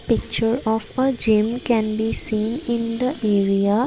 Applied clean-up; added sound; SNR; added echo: none; Sink (filling or washing) / Water tap, faucet; 17 dB; none.